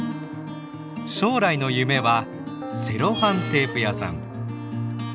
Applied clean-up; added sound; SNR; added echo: none; Piano + Screech; 10 dB; none.